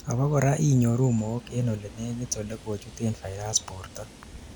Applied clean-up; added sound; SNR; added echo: none; Train; 18 dB; none.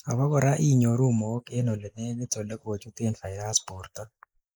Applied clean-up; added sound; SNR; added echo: neural mask model Resemble Enhance denoiser.